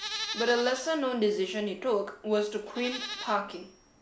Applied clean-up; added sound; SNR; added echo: none; Livestock, farm animals, working animals; 10 dB; none.